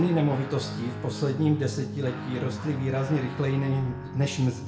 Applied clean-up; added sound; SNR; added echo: none; Guitar; 9 dB; reverberation time 0.5 s.